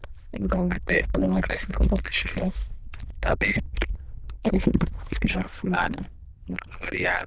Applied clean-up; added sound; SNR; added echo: neural diffusion model UNIVERSE++.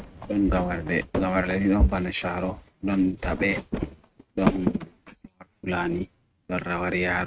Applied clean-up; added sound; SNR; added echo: neural mask model RNNoise.